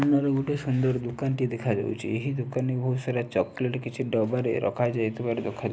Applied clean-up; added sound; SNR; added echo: none; none; none; none.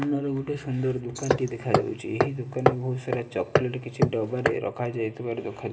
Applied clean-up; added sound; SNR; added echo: none; Hammer; -2 dB; reverberation time 2.3 s.